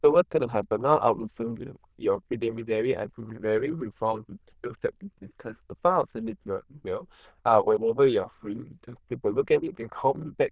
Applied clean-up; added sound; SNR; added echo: neural diffusion model UNIVERSE++.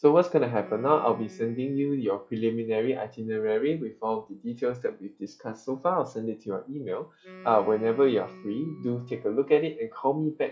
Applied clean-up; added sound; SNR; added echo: classical method log-MMSE.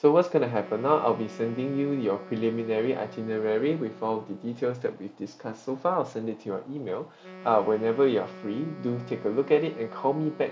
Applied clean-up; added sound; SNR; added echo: none; Wind instrument, woodwind instrument; 19 dB; none.